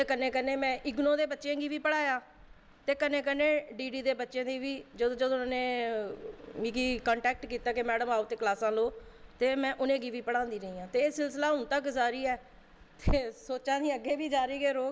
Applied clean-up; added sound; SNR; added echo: none; none; none; none.